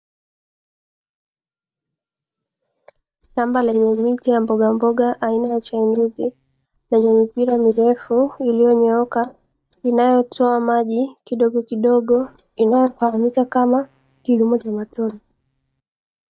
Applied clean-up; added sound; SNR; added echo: neural mask model DeepFilterNet 3.